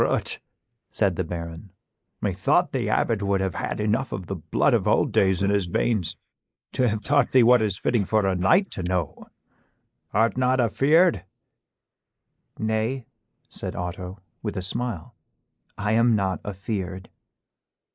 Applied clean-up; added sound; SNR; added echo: neural mask model Resemble Enhance denoiser.